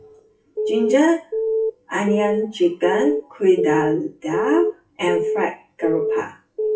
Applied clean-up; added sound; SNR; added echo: classical method WPE with log-MMSE.